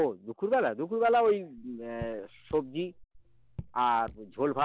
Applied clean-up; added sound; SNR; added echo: none; Raindrop / Drip; 18 dB; none.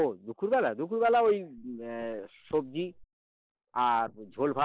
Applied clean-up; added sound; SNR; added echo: neural mask model Resemble Enhance denoiser.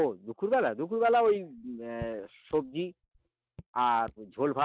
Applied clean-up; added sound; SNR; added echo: neural mask model RNNoise.